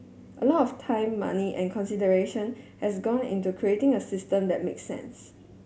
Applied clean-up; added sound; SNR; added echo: none; none; none; none.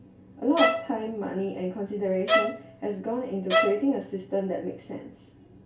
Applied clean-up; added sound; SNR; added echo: none; Bowed string instrument; -2 dB; reverberation time 0.2 s.